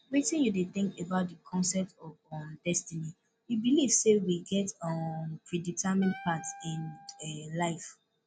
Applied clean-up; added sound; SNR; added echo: none; Wind instrument, woodwind instrument; 17 dB; none.